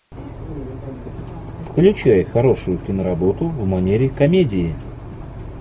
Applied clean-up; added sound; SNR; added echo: none; none; none; none.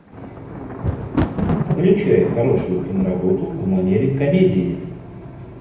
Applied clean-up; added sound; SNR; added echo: none; Thunder; 7 dB; reverberation time 0.9 s.